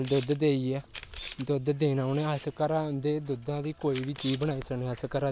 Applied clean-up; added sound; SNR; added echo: none; Camera; 16 dB; none.